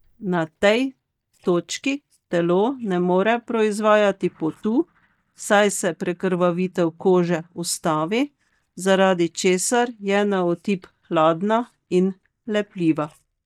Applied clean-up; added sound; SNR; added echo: neural mask model DeepFilterNet 3.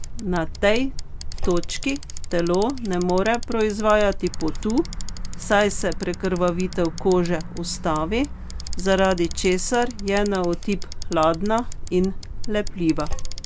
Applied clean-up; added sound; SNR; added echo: none; Bicycle; 3 dB; none.